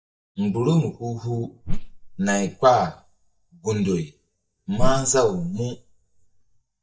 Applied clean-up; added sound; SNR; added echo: neural mask model DeepFilterNet 3.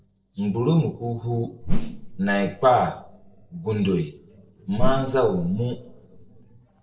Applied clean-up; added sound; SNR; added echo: neural separator model SepFormer DNS4.